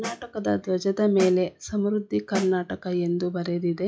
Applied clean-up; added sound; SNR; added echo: classical method log-MMSE.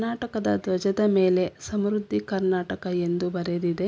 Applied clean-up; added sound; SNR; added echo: none; none; none; none.